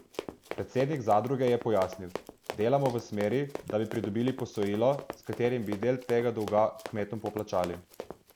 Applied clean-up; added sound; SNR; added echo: none; Run; 13 dB; none.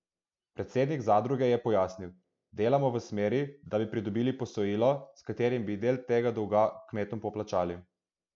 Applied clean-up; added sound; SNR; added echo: none; none; none; none.